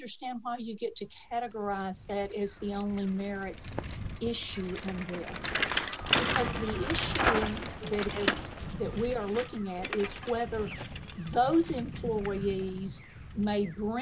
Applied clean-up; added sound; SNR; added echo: none; Bicycle; 2 dB; none.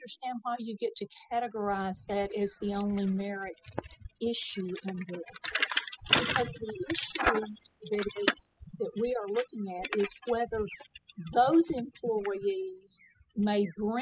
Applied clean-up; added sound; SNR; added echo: classical method spectral subtraction.